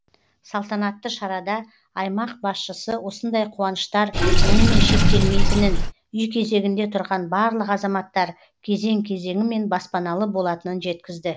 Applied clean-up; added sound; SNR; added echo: none; Sink (filling or washing) / Water; -1 dB; none.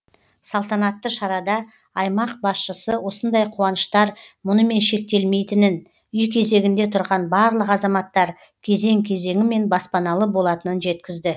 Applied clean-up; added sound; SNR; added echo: none; none; none; none.